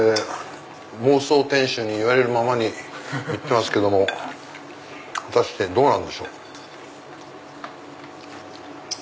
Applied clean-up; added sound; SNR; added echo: none; none; none; none.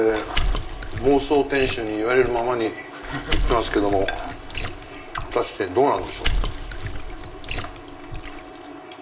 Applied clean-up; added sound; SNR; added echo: none; Water / Splash, splatter; 3 dB; reverberation time 0.9 s.